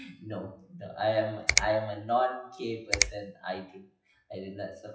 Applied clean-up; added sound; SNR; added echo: classical method WPE with log-MMSE.